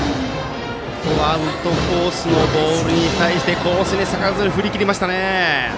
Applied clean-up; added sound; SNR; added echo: none; none; none; none.